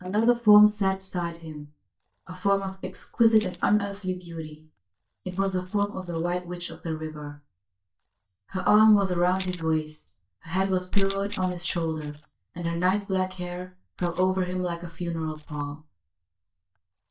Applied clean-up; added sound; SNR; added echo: neural mask model DeepFilterNet 3.